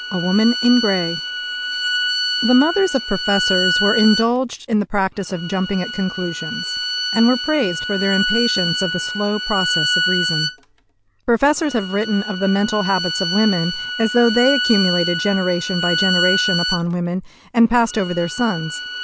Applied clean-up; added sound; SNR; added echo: none; Bowed string instrument; 4 dB; none.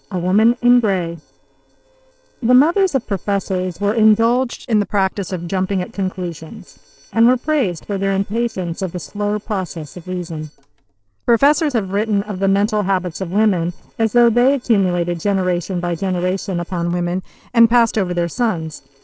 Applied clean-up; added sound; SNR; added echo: neural separator model SepFormer DNS4.